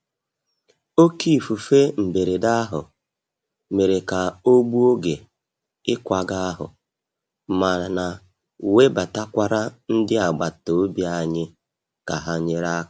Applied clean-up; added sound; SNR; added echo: none; none; none; none.